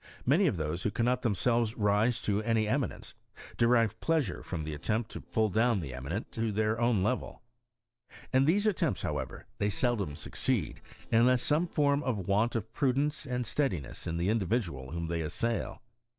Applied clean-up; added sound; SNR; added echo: neural separator model SepFormer DNS4.